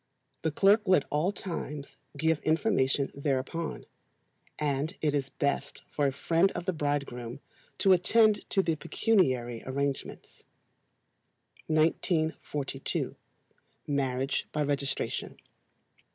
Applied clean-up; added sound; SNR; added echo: none; none; none; none.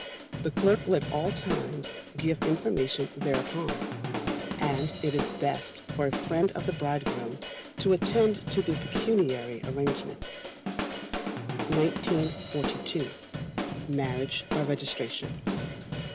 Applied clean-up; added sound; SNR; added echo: none; Drum / Drum kit; 4 dB; none.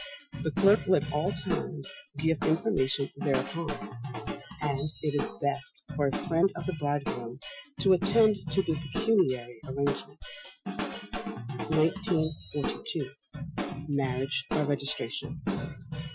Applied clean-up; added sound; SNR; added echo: classical method Wiener filter.